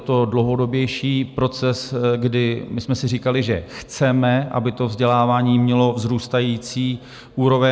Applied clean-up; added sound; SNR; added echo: none; none; none; none.